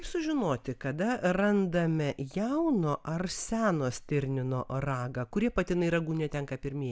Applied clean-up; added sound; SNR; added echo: none; none; none; none.